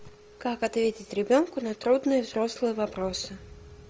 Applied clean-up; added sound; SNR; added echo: none; none; none; none.